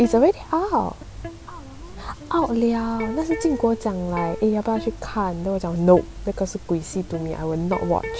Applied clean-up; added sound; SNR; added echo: none; Electric guitar; 15 dB; none.